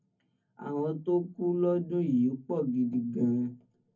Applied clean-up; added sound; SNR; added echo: none; none; none; reverberation time 0.3 s.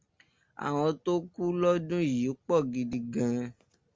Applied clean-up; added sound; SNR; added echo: none; none; none; none.